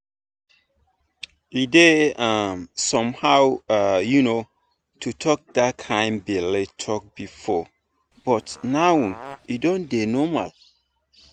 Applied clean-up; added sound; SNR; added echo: none; Fart; 19 dB; none.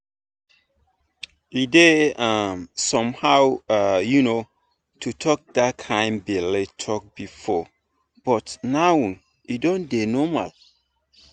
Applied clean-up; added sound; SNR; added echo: none; none; none; none.